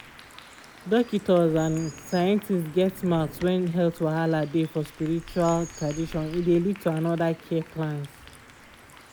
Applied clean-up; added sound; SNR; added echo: none; Applause / Clapping + Stream / Bird vocalization, bird call, bird song; 19 dB; none.